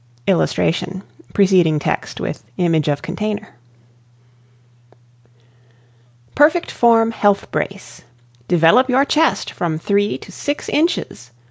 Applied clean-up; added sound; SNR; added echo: none; none; none; none.